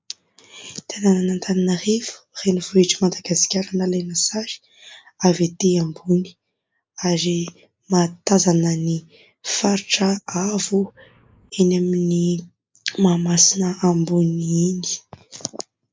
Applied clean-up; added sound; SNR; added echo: neural mask model Resemble Enhance denoiser.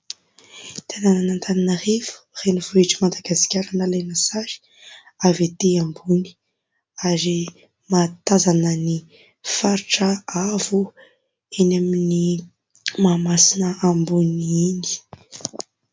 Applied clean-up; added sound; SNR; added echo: none; none; none; none.